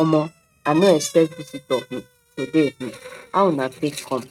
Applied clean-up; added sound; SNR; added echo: neural mask model RNNoise.